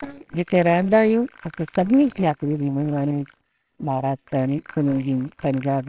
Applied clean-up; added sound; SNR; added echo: neural separator model SepFormer WHAMR!.